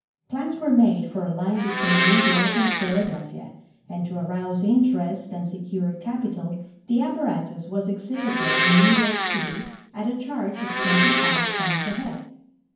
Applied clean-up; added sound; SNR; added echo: none; Domestic sounds, home sounds; 0 dB; reverberation time 0.9 s.